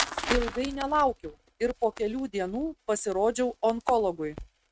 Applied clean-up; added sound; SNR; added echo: neural mask model RNNoise.